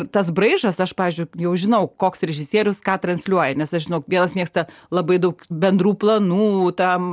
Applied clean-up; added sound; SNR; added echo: none; none; none; none.